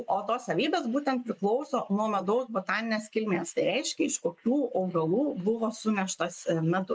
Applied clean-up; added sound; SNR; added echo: neural mask model Resemble Enhance denoiser.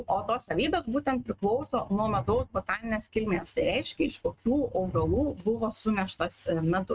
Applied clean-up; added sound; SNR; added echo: neural mask model RNNoise.